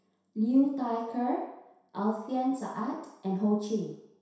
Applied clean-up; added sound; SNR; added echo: none; none; none; reverberation time 0.7 s.